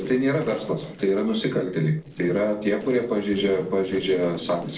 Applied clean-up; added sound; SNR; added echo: neural separator model SepFormer DNS4.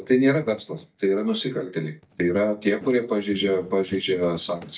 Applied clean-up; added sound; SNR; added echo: neural mask model DeepFilterNet 3.